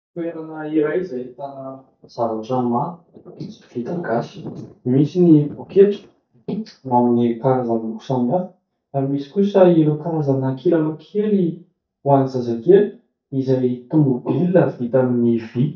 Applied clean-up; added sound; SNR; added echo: neural mask model DeepFilterNet 3.